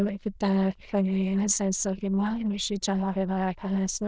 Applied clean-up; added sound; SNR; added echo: neural diffusion model UNIVERSE++.